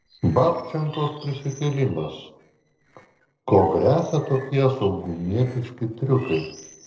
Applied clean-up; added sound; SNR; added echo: neural separator model SepFormer DNS4.